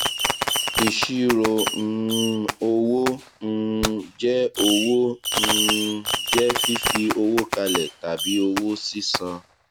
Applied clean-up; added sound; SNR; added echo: none; Fireworks; 3 dB; none.